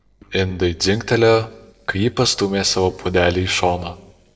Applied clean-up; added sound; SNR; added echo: neural separator model SepFormer DNS4.